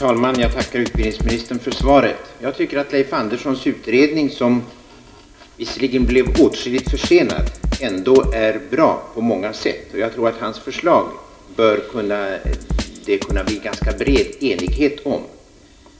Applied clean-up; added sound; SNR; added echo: none; Drum kit; 8 dB; reverberation time 0.4 s.